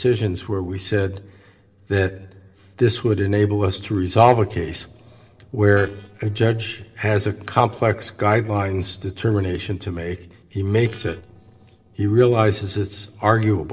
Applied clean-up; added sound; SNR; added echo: neural separator model SepFormer DNS4.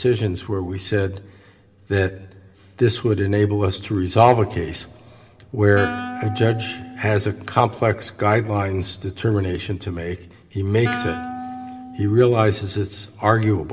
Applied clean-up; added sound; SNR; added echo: none; Wind instrument, woodwind instrument; 12 dB; reverberation time 0.7 s.